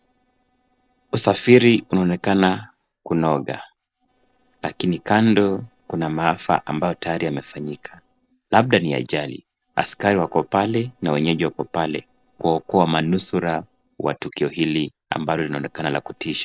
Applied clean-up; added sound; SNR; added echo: neural separator model SepFormer DNS4.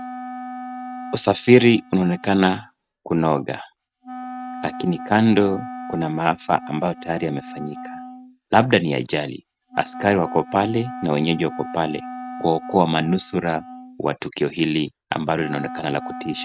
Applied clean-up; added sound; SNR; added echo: neural mask model RNNoise.